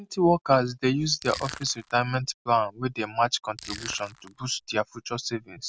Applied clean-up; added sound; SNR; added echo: none; Crushing; 15 dB; none.